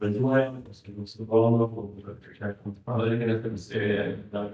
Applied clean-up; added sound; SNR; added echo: neural mask model DeepFilterNet 3.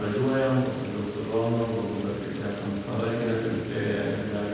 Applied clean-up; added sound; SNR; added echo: none; Stream; 16 dB; reverberation time 1.2 s.